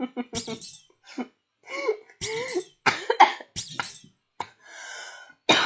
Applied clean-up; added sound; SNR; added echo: classical method log-MMSE.